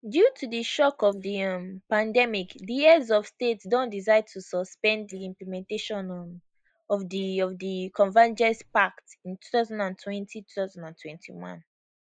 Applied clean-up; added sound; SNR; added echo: neural mask model Resemble Enhance denoiser.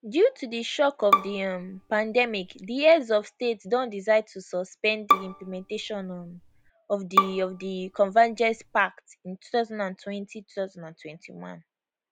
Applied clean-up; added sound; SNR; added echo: none; Bowed string instrument; 3 dB; none.